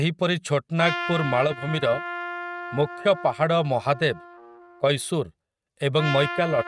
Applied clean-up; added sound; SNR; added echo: neural mask model RNNoise.